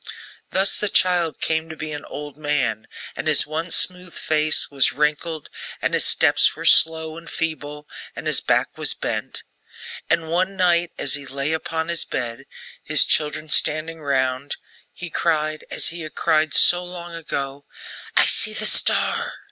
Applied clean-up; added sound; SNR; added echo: none; none; none; none.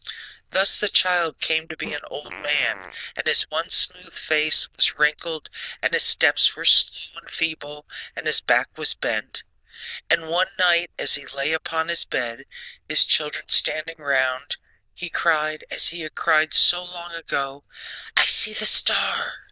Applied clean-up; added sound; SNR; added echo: neural diffusion model UNIVERSE++.